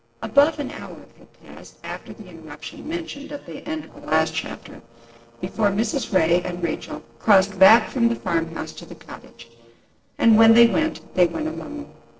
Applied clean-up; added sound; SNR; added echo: neural separator model SepFormer DNS4.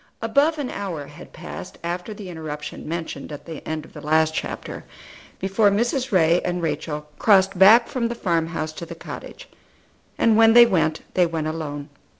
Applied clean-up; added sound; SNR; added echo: none; none; none; none.